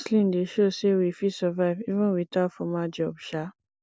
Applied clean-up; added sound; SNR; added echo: none; none; none; none.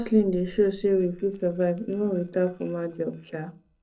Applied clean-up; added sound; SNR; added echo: neural separator model SepFormer DNS4.